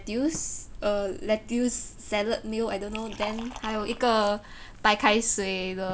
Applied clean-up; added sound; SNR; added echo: none; Liquid; 15 dB; none.